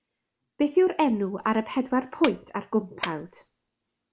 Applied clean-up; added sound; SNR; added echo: none; Clapping; 15 dB; none.